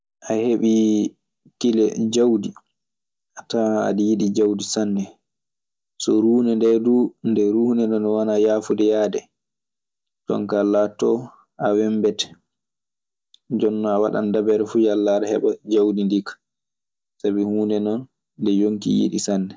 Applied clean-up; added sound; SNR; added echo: none; none; none; none.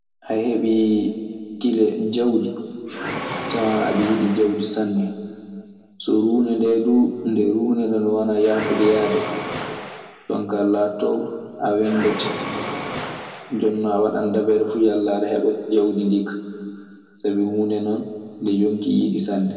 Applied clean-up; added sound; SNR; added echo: none; Mechanisms; 9 dB; reverberation time 1.9 s.